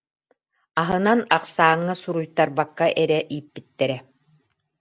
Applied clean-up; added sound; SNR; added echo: none; none; none; none.